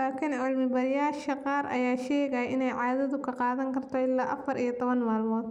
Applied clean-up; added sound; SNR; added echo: none; none; none; none.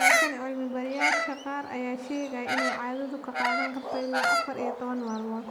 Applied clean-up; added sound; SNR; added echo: none; Bird vocalization, bird call, bird song; -3 dB; none.